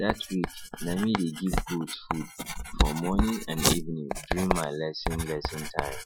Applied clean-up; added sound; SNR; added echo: classical method Wiener filter.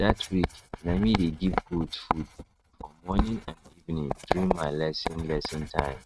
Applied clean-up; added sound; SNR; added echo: neural mask model RNNoise.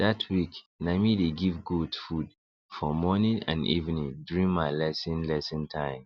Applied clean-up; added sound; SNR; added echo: none; none; none; none.